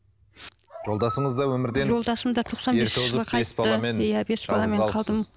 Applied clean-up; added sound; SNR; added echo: none; Animal; 15 dB; none.